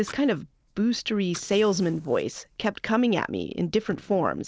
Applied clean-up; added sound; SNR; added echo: neural separator model SepFormer DNS4.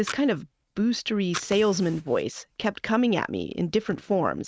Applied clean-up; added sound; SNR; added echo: neural mask model RNNoise.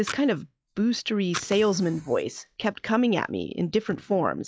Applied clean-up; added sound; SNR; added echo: classical method log-MMSE.